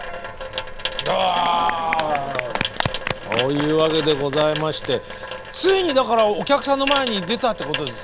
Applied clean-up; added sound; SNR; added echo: none; Sink (filling or washing) / Water tap, faucet; 8 dB; none.